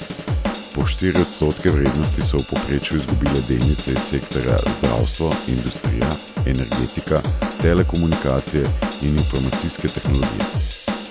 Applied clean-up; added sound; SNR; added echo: none; Drum / Drum kit; 2 dB; none.